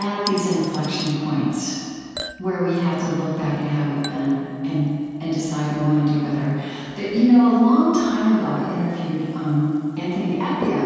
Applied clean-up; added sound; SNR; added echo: none; Chink, clink / Liquid; 19 dB; reverberation time 2.1 s.